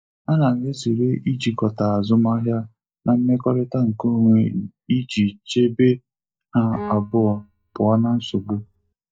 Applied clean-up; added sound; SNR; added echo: neural mask model DeepFilterNet 3.